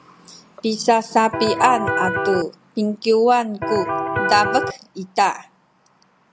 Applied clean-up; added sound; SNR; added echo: none; Electric guitar; 1 dB; none.